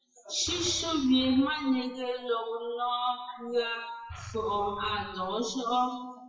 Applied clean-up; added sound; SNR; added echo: classical method WPE with log-MMSE.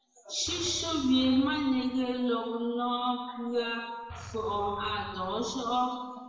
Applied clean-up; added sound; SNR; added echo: none; Engine; 16 dB; reverberation time 1.1 s.